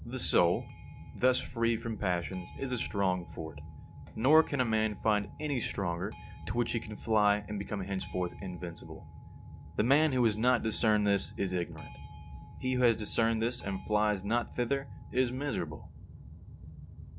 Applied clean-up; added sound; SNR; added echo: none; Boat, Water vehicle; 13 dB; none.